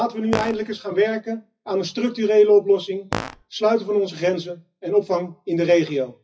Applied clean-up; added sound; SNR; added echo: classical method WPE with log-MMSE.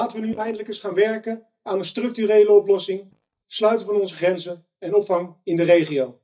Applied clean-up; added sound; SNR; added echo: neural mask model DeepFilterNet 3.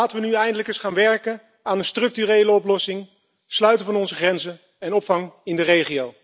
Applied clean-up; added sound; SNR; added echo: none; none; none; none.